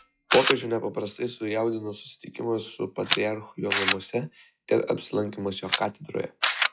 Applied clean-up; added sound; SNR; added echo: classical method log-MMSE.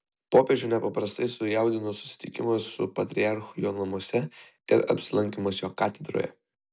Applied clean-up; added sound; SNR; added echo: none; none; none; none.